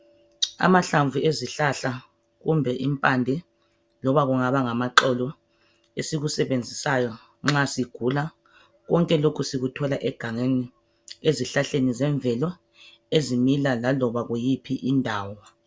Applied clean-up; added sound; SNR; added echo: none; none; none; none.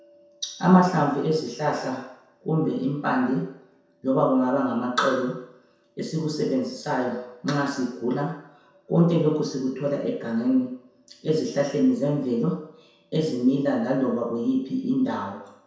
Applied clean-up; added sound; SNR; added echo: none; none; none; reverberation time 0.7 s.